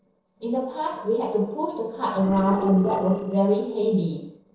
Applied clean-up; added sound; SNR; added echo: neural separator model SepFormer DNS4.